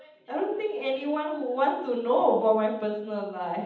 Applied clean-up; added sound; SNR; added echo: none; none; none; reverberation time 0.8 s.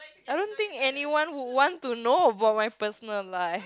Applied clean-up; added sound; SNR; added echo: none; none; none; none.